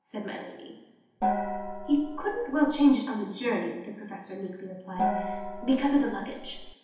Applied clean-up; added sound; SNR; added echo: none; Gong; 3 dB; reverberation time 0.9 s.